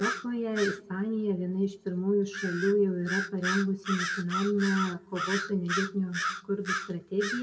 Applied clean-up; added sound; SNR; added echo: none; Bird vocalization, bird call, bird song; 6 dB; reverberation time 1.0 s.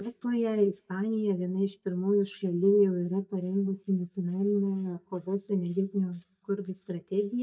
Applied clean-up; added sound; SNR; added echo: neural mask model DeepFilterNet 3.